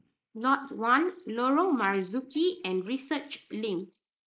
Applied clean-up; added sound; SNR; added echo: neural mask model Resemble Enhance denoiser.